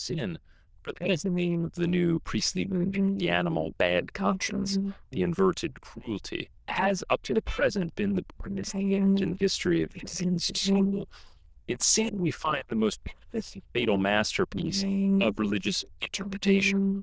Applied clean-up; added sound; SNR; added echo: neural diffusion model UNIVERSE++.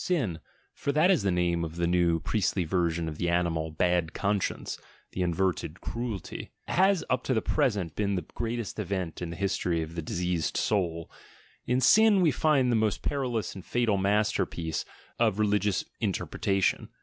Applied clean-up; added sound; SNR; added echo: none; none; none; none.